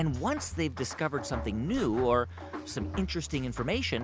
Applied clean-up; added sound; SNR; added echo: none; Breathing; 13 dB; none.